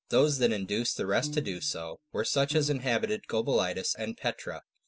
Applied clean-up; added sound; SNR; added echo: none; Piano; 13 dB; none.